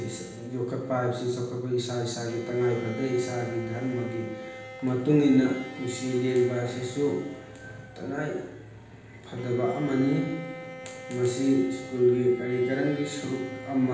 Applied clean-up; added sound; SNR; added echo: none; Bowed string instrument; 15 dB; reverberation time 0.9 s.